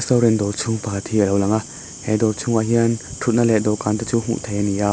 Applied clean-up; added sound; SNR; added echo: none; none; none; none.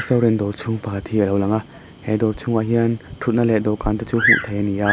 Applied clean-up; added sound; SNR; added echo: none; Bird vocalization, bird call, bird song; 7 dB; none.